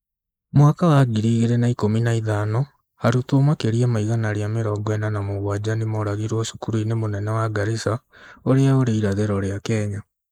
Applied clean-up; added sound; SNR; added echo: neural mask model Resemble Enhance denoiser.